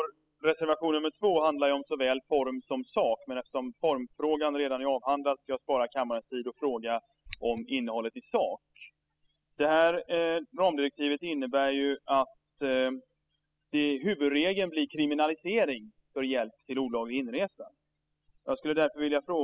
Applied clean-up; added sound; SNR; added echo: classical method spectral subtraction.